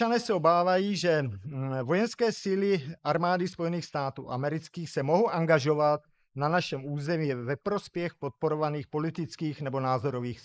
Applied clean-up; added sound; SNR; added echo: neural mask model Resemble Enhance denoiser.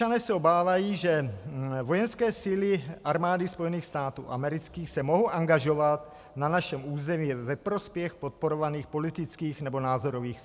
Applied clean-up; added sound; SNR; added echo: none; none; none; none.